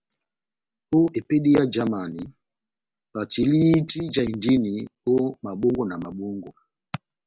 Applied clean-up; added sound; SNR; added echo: none; none; none; none.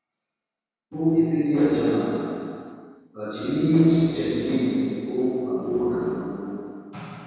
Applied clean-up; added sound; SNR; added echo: none; none; none; reverberation time 2.2 s.